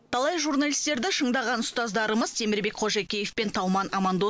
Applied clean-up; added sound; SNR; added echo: none; none; none; none.